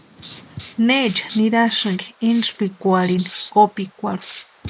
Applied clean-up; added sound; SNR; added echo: neural mask model Resemble Enhance denoiser.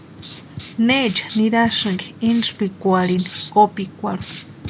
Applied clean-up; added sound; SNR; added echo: none; Writing; 16 dB; none.